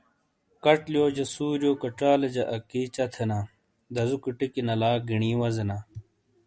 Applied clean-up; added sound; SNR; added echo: none; none; none; none.